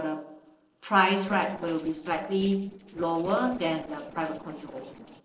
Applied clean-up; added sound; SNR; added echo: neural separator model SepFormer DNS4.